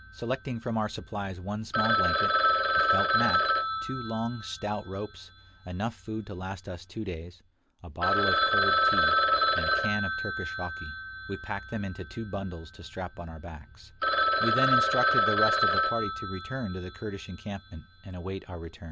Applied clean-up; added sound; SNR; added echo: none; Telephone; -5 dB; none.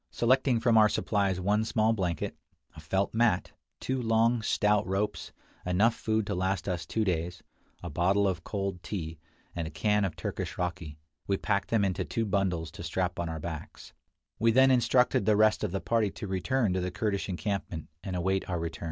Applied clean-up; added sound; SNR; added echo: none; none; none; none.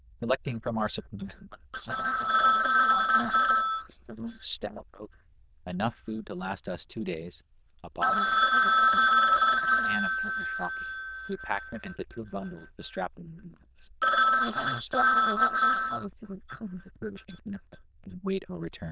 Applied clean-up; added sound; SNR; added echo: neural diffusion model UNIVERSE++.